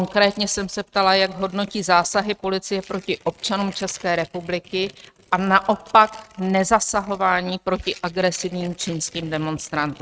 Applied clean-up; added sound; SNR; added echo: neural mask model RNNoise.